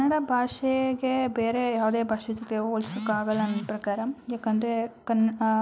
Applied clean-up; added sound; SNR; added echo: none; none; none; none.